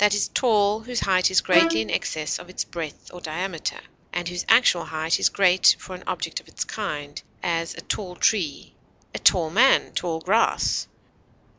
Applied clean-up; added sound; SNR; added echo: none; Bowed string instrument; 3 dB; none.